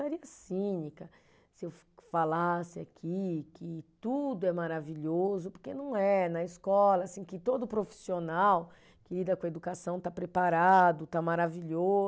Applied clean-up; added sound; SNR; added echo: none; none; none; none.